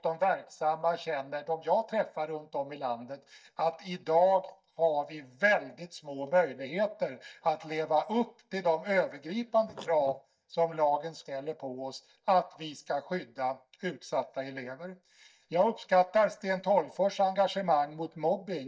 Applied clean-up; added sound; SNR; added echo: neural mask model DeepFilterNet 3.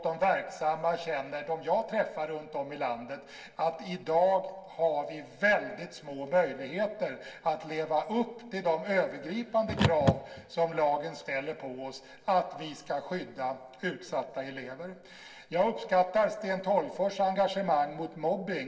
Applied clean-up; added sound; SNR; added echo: none; Car; 3 dB; reverberation time 2.4 s.